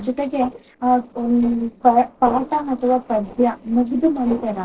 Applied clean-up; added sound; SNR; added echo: neural separator model SepFormer DNS4.